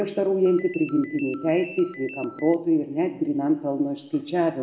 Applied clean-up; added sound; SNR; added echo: none; Ringtone; 17 dB; reverberation time 0.9 s.